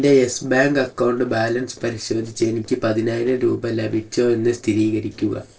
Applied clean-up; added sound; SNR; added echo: neural separator model SepFormer DNS4.